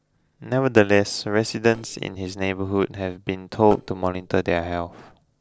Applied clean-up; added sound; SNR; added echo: neural separator model SepFormer DNS4.